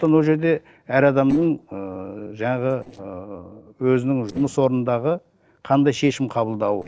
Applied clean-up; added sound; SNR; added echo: neural separator model SepFormer DNS4.